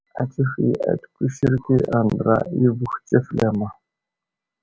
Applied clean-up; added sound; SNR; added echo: none; none; none; none.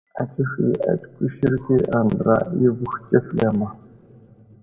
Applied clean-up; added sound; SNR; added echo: none; none; none; reverberation time 1.0 s.